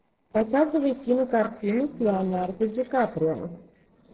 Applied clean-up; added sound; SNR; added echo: neural separator model SepFormer DNS4.